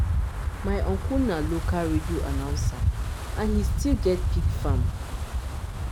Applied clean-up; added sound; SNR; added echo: none; Wind; -4 dB; none.